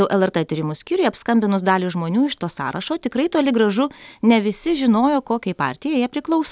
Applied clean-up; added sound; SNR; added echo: none; none; none; none.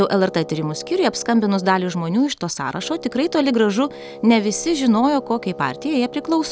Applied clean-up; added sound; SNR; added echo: none; Wind instrument, woodwind instrument; 17 dB; none.